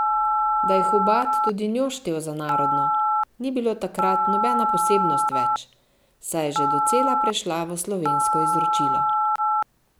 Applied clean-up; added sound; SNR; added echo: none; Telephone; -4 dB; none.